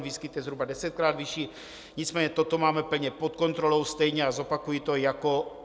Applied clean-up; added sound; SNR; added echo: none; none; none; none.